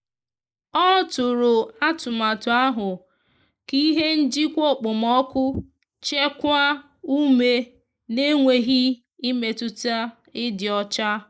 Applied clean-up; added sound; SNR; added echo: neural mask model Resemble Enhance denoiser.